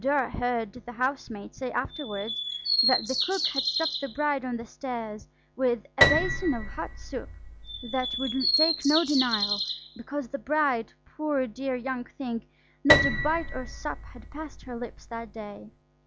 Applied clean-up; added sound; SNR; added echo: none; Piano + Bird vocalization, bird call, bird song; -1 dB; none.